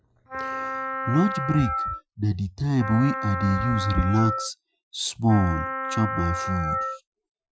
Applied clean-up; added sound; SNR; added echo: classical method Wiener filter.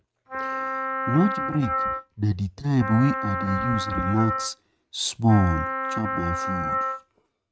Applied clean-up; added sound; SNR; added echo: neural mask model RNNoise.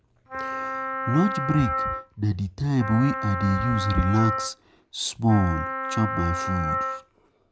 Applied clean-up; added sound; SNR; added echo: none; Wind instrument, woodwind instrument; 5 dB; none.